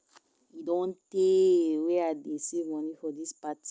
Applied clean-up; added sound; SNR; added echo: none; none; none; none.